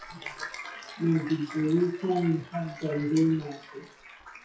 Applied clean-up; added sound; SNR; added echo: classical method WPE with log-MMSE.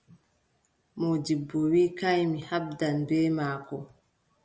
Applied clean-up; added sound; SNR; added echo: none; none; none; none.